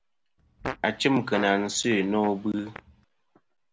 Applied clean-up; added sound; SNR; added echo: none; Fart; 14 dB; none.